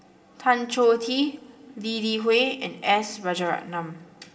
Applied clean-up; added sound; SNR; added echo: none; none; none; reverberation time 1.8 s.